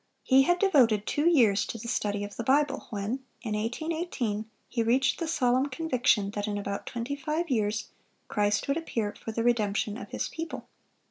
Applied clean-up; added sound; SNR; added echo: none; none; none; none.